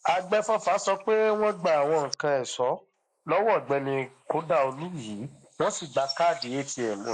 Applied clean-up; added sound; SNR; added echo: neural mask model Resemble Enhance denoiser.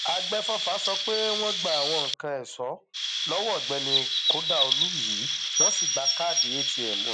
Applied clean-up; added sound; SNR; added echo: none; Chirp, tweet; -5 dB; none.